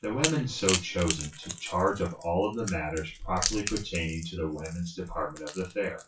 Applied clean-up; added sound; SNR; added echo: classical method WPE with log-MMSE.